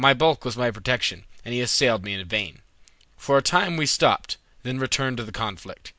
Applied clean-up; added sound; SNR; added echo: none; none; none; none.